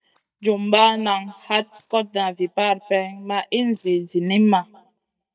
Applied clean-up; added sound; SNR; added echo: neural mask model DeepFilterNet 3.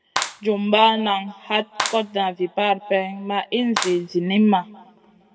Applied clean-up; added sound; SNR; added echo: none; Clapping; 11 dB; reverberation time 1.4 s.